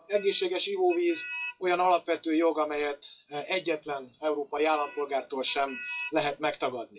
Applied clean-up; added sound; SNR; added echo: classical method WPE with log-MMSE.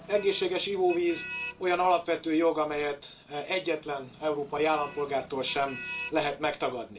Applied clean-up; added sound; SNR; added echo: none; Motor vehicle (road); 15 dB; reverberation time 0.2 s.